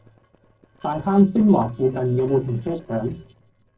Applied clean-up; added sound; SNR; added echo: neural separator model SepFormer DNS4.